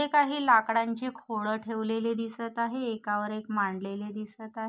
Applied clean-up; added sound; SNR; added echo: none; none; none; none.